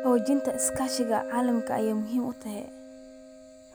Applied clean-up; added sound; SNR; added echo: none; Keyboard (musical) + Wind instrument, woodwind instrument; 8 dB; none.